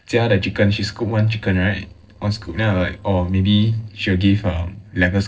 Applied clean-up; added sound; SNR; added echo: neural separator model SepFormer DNS4.